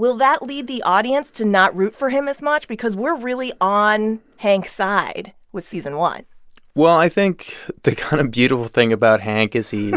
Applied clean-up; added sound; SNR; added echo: none; none; none; none.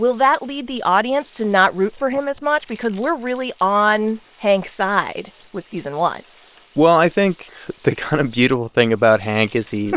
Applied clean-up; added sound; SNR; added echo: neural separator model SepFormer WHAM!.